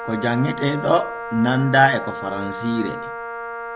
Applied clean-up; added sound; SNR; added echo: none; Wind instrument, woodwind instrument; 9 dB; none.